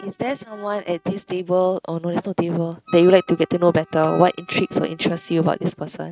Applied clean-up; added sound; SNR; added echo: neural mask model RNNoise.